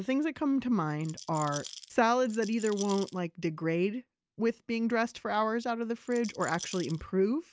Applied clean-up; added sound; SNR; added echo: none; Rattle; 16 dB; none.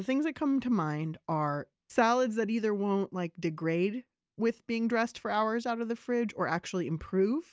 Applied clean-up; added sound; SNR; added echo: none; none; none; none.